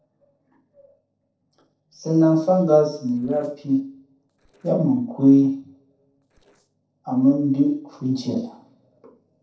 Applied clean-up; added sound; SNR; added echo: neural separator model SepFormer DNS4.